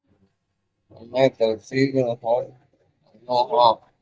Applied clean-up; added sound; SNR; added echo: neural mask model DeepFilterNet 3.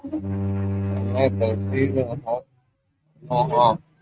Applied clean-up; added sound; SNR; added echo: neural mask model RNNoise.